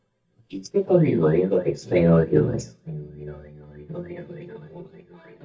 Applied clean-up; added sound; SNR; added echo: neural mask model DeepFilterNet 3.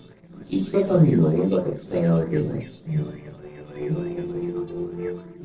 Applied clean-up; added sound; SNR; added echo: neural separator model SepFormer DNS4.